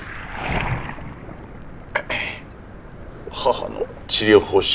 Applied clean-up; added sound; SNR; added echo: none; Waves, surf; 9 dB; none.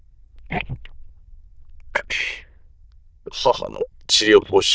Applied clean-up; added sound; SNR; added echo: neural diffusion model UNIVERSE++.